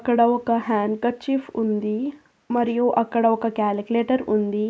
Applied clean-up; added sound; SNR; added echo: neural mask model Resemble Enhance denoiser.